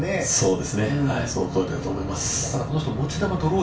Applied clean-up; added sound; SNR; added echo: none; none; none; reverberation time 0.4 s.